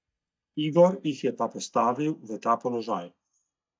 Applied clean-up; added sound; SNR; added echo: neural mask model DeepFilterNet 3.